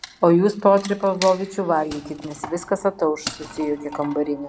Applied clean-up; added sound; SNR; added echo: none; Wood; 16 dB; none.